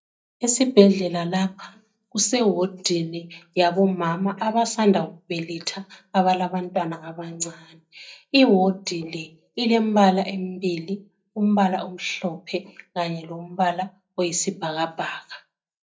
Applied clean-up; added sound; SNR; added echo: neural mask model DeepFilterNet 3.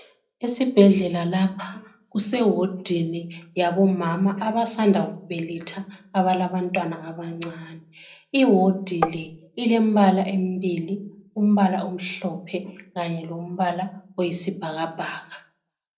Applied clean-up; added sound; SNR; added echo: neural separator model SepFormer DNS4.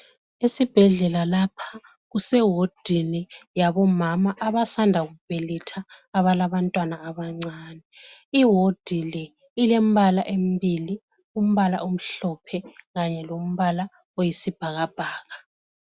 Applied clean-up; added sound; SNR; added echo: none; none; none; none.